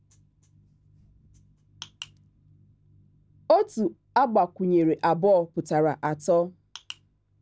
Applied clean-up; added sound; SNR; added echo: none; none; none; none.